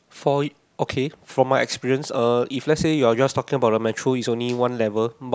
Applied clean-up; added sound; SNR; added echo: none; none; none; none.